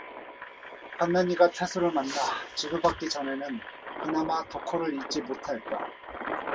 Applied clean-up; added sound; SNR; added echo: none; Engine; 10 dB; none.